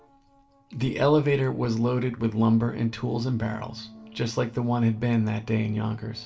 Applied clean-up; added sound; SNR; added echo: none; none; none; reverberation time 0.5 s.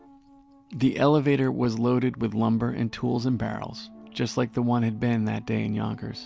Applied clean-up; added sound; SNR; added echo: none; none; none; none.